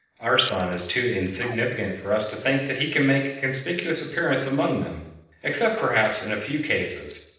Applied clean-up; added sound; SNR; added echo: neural separator model SepFormer DNS4.